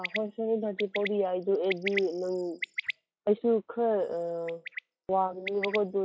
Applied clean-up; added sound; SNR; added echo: classical method log-MMSE.